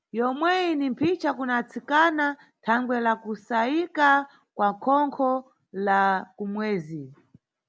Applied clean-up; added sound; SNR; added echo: none; none; none; none.